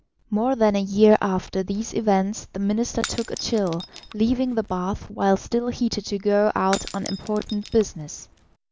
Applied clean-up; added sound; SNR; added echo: none; Shatter / Crushing; 17 dB; none.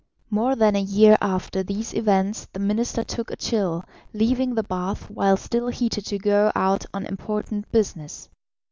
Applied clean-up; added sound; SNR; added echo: none; none; none; none.